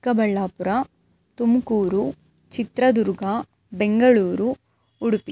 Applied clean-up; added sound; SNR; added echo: none; none; none; none.